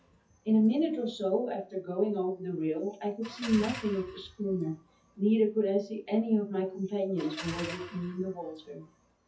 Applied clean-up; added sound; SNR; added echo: classical method WPE with log-MMSE.